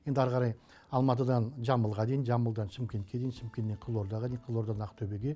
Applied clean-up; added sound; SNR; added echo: none; none; none; none.